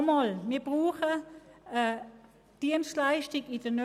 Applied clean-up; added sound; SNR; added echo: none; none; none; none.